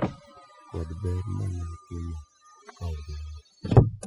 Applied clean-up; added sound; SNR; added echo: classical method spectral subtraction.